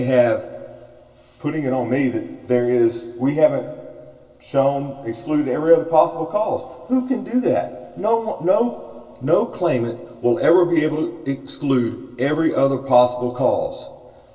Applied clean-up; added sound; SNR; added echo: none; none; none; reverberation time 0.2 s.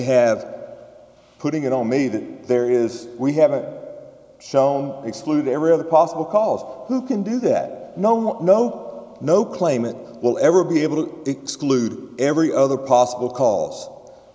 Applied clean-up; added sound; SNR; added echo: none; none; none; none.